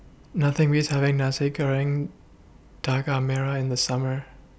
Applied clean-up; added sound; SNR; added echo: none; none; none; none.